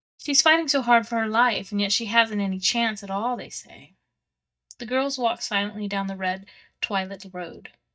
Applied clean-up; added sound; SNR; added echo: neural mask model DeepFilterNet 3.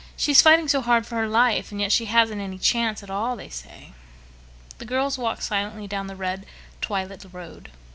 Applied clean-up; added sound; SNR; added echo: none; none; none; none.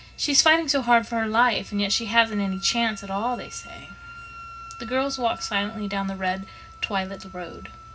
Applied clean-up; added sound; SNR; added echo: none; Wind instrument, woodwind instrument; 19 dB; reverberation time 0.4 s.